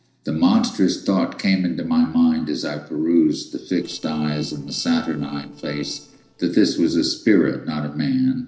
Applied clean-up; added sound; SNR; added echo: neural separator model SepFormer DNS4.